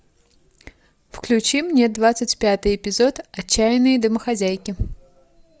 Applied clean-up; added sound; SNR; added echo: none; none; none; none.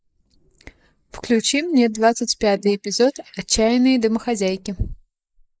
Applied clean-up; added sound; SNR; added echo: neural mask model Resemble Enhance denoiser.